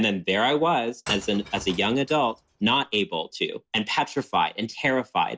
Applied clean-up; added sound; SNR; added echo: none; Shatter / Crushing; 17 dB; none.